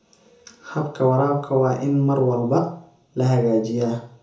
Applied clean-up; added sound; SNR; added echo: none; none; none; reverberation time 0.5 s.